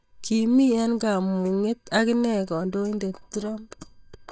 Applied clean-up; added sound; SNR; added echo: neural mask model DeepFilterNet 3.